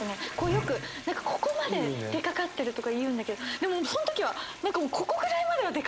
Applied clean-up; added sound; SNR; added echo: none; Toilet flush; 11 dB; none.